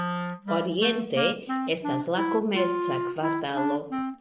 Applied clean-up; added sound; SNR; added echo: none; Wind instrument, woodwind instrument; 1 dB; none.